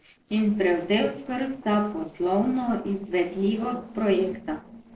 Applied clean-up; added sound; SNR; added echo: neural separator model SepFormer DNS4.